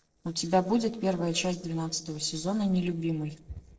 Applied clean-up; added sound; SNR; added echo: neural separator model SepFormer DNS4.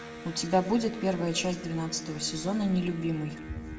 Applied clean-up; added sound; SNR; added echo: none; Electric guitar; 12 dB; reverberation time 1.1 s.